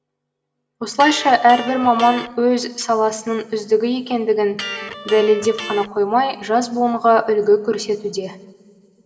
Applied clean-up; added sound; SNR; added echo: none; Electric guitar; 13 dB; reverberation time 2.3 s.